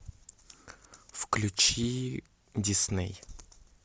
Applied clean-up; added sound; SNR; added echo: none; none; none; none.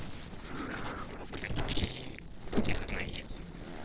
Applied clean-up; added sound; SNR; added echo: neural separator model SepFormer DNS4.